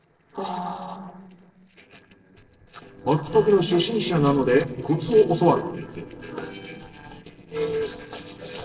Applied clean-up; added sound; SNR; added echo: neural separator model SepFormer DNS4.